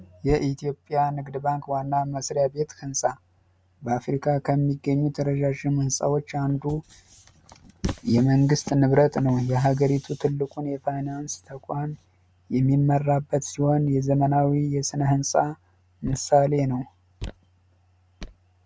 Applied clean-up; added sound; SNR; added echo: none; none; none; none.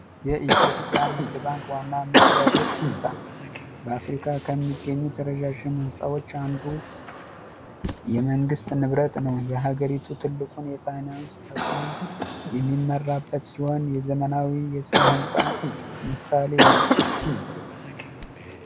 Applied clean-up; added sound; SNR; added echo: none; Cough; -1 dB; none.